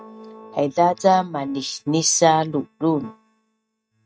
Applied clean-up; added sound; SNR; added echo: neural mask model RNNoise.